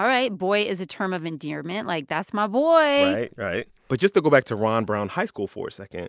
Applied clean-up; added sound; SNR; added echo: none; none; none; none.